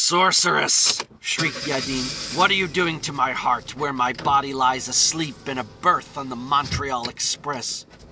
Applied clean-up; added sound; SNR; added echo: none; Engine / Car; 12 dB; none.